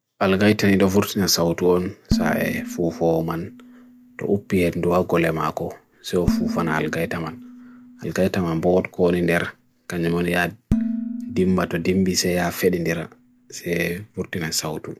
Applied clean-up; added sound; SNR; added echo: none; Dishes, pots, and pans; 8 dB; none.